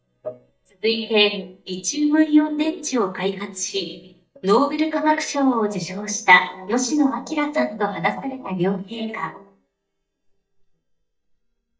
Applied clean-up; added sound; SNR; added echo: neural mask model DeepFilterNet 3.